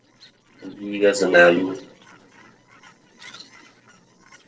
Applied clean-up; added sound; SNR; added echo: neural separator model SepFormer DNS4.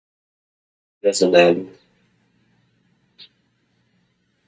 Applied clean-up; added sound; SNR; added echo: neural mask model DeepFilterNet 3.